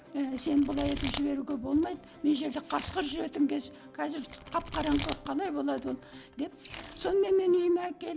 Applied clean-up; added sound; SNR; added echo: none; Domestic sounds, home sounds; 14 dB; none.